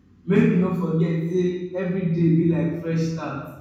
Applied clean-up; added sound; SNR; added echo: none; none; none; reverberation time 1.1 s.